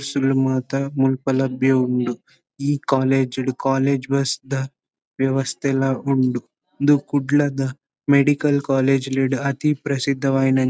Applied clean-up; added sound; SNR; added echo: none; none; none; none.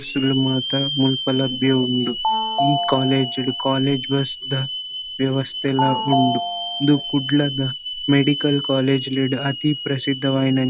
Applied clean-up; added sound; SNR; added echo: none; Telephone + Hiss / Alarm; 5 dB; none.